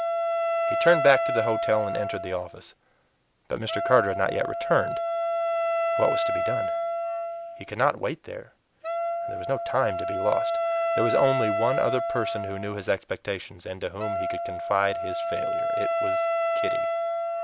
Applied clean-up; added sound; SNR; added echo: none; Wind instrument, woodwind instrument; -1 dB; none.